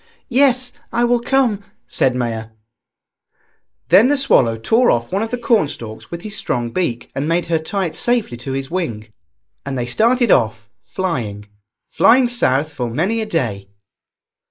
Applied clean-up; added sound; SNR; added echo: neural mask model Resemble Enhance denoiser.